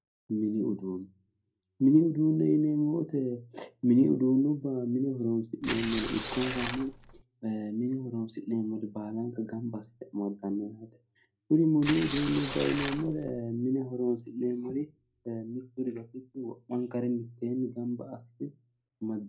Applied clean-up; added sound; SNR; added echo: none; Tearing; 4 dB; reverberation time 0.2 s.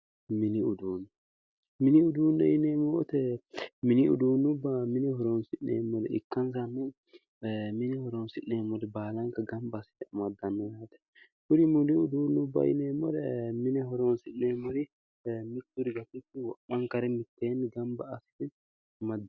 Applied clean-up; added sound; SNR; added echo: none; none; none; none.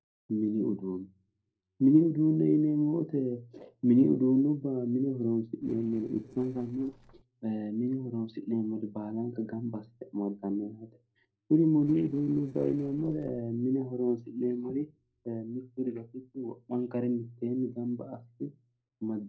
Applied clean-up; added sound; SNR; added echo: neural separator model SepFormer DNS4.